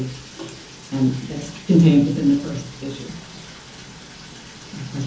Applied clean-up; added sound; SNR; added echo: none; Bathtub (filling or washing); 19 dB; reverberation time 0.6 s.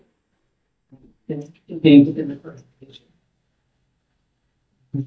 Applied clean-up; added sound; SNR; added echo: neural mask model DeepFilterNet 3.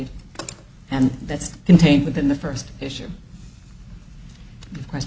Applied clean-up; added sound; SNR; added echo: none; none; none; none.